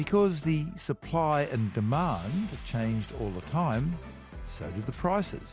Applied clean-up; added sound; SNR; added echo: none; none; none; none.